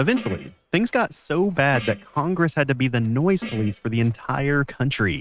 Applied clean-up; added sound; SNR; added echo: neural mask model RNNoise.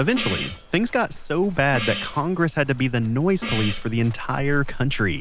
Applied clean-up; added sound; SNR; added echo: none; Livestock, farm animals, working animals + Gong; 8 dB; none.